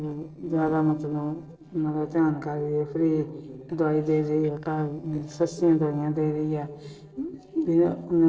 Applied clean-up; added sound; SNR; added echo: neural separator model SepFormer DNS4.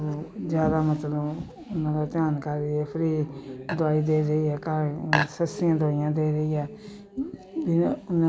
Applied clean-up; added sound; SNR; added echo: none; none; none; none.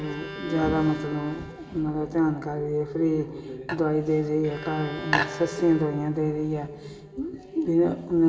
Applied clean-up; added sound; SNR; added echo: none; Bowed string instrument; 17 dB; reverberation time 2.2 s.